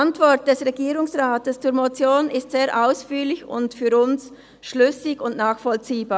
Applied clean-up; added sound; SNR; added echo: none; none; none; none.